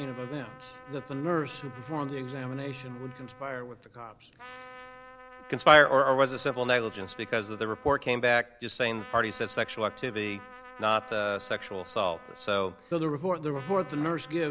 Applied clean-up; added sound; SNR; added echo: none; Trumpet; 19 dB; none.